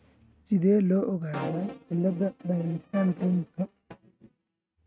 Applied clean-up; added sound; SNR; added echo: neural mask model RNNoise.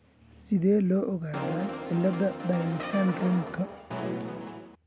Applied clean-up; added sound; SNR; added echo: none; Brass instrument; 6 dB; none.